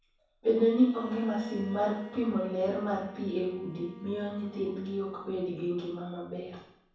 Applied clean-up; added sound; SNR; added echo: none; Bowed string instrument; 19 dB; reverberation time 0.7 s.